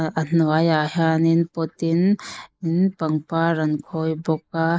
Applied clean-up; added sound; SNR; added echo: neural mask model Resemble Enhance denoiser.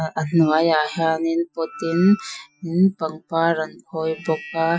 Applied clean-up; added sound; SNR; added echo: classical method Wiener filter.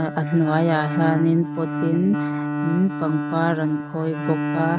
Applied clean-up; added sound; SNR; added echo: neural mask model RNNoise.